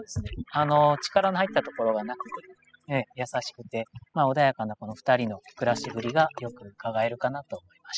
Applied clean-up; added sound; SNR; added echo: classical method spectral subtraction.